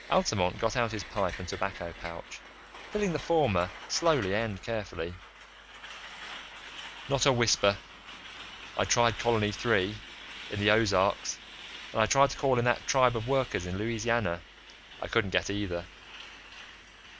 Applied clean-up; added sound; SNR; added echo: none; Truck; 15 dB; none.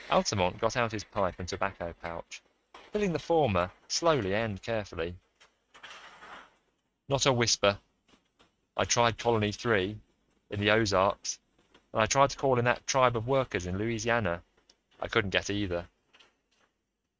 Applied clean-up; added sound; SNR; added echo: neural mask model RNNoise.